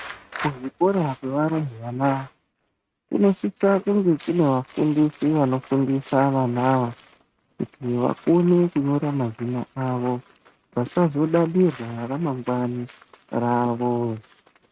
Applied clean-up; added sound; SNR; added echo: neural mask model RNNoise.